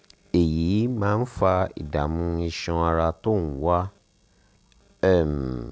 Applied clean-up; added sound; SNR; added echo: none; none; none; none.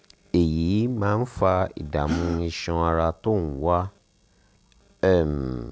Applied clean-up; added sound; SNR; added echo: none; Gasp; 13 dB; none.